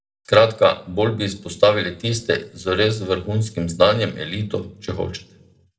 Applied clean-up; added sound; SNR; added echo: none; none; none; reverberation time 0.4 s.